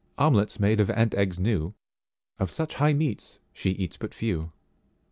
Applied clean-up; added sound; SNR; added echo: none; none; none; none.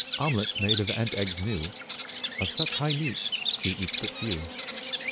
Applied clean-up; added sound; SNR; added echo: none; Bird vocalization, bird call, bird song; -5 dB; none.